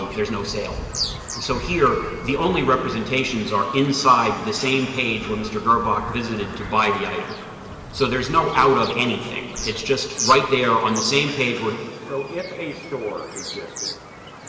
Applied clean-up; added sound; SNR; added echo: none; Bird vocalization, bird call, bird song; 12 dB; reverberation time 2.6 s.